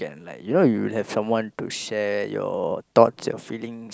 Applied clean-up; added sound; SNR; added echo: none; none; none; none.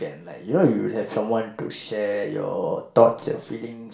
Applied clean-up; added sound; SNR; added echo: none; none; none; reverberation time 0.4 s.